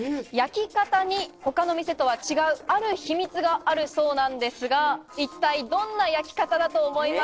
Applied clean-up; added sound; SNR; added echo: neural separator model SepFormer DNS4.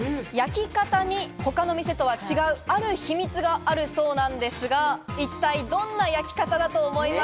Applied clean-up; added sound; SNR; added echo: none; none; none; none.